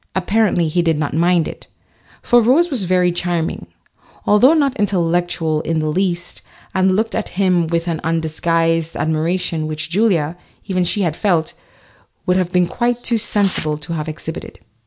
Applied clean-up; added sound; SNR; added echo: none; Tearing; 14 dB; none.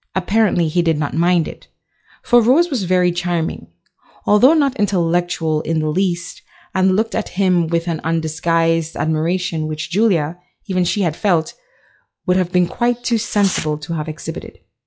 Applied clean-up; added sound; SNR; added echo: classical method log-MMSE.